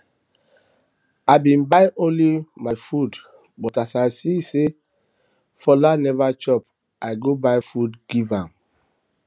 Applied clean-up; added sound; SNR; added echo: none; none; none; none.